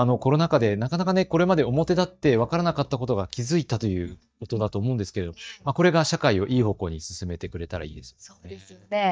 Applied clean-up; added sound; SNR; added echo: neural mask model DeepFilterNet 3.